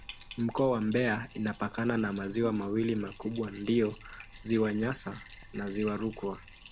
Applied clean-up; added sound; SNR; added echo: none; Bathtub (filling or washing) + Bowed string instrument; 18 dB; none.